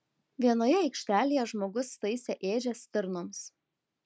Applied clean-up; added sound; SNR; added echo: none; none; none; none.